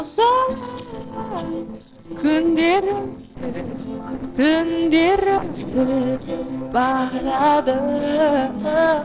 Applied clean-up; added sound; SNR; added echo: neural separator model SepFormer DNS4.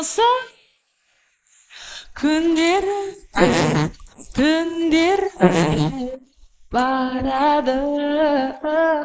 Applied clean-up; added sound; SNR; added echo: neural mask model Resemble Enhance denoiser.